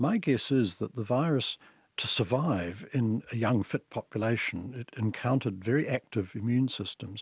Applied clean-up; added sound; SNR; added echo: none; none; none; none.